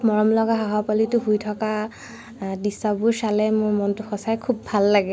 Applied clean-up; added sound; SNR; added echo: none; none; none; none.